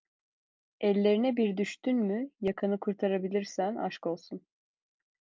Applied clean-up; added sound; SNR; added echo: none; none; none; none.